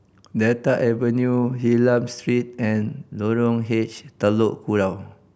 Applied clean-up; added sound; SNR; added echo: none; none; none; none.